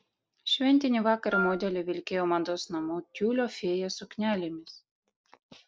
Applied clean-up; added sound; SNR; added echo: none; Wind instrument, woodwind instrument; 3 dB; none.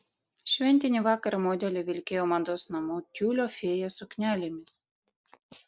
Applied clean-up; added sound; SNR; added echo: none; none; none; none.